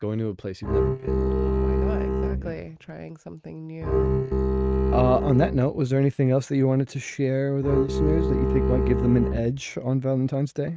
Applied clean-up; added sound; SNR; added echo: neural mask model RNNoise.